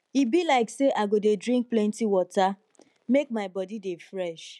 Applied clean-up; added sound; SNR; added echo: none; none; none; none.